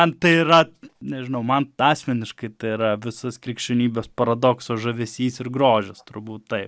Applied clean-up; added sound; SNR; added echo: none; none; none; none.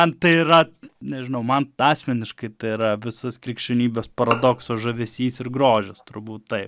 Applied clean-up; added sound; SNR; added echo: none; Bowed string instrument; 11 dB; none.